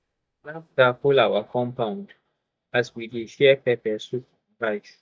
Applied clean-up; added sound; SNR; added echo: neural mask model DeepFilterNet 3.